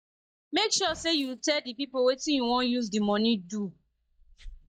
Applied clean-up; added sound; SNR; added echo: neural mask model DeepFilterNet 3.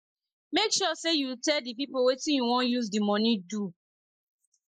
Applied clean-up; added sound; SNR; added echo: neural mask model Resemble Enhance denoiser.